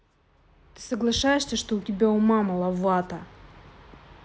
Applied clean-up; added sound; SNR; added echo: none; none; none; none.